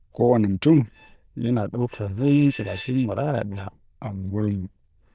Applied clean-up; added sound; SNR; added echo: neural diffusion model UNIVERSE++.